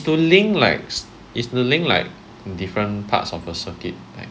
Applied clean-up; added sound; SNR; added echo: none; none; none; none.